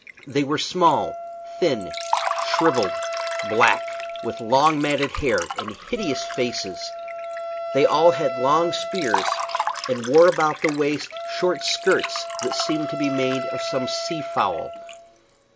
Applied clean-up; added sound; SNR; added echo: none; Liquid + Wind instrument, woodwind instrument; 6 dB; none.